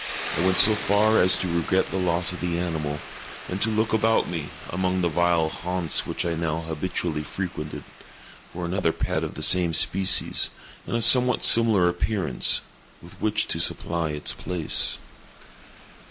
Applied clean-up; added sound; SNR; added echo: none; Boiling / Hiss; 14 dB; none.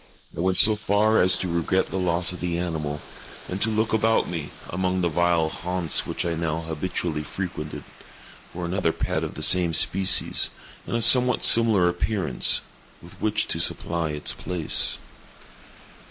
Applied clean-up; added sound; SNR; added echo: neural mask model Resemble Enhance denoiser.